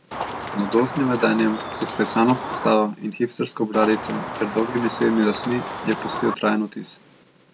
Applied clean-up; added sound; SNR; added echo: none; Chicken, rooster; 7 dB; none.